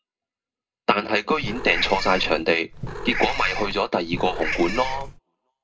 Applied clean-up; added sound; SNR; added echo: none; Meow / Purr; 5 dB; reverberation time 0.2 s.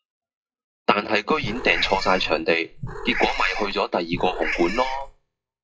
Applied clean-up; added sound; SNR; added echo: classical method WPE with log-MMSE.